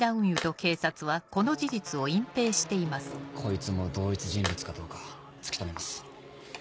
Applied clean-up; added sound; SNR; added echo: none; Tools; 14 dB; none.